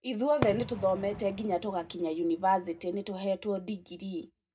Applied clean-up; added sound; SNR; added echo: none; Fireworks; 10 dB; reverberation time 0.2 s.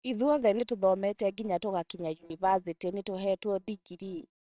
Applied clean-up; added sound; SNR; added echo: neural separator model SepFormer WHAMR!.